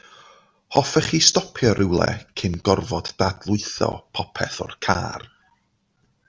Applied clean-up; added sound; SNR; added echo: none; none; none; none.